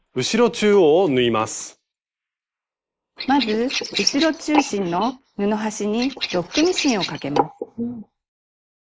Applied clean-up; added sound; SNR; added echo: neural mask model Resemble Enhance denoiser.